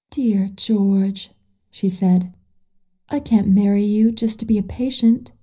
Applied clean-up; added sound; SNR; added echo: none; none; none; reverberation time 0.5 s.